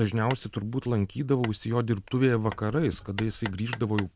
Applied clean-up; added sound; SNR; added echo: none; Hammer; 16 dB; none.